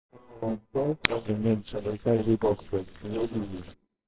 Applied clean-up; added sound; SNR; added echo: neural separator model SepFormer WHAMR!.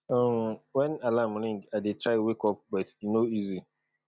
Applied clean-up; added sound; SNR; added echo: none; none; none; none.